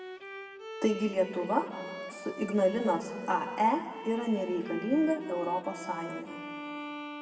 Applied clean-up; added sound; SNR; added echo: none; Bowed string instrument; 11 dB; reverberation time 2.0 s.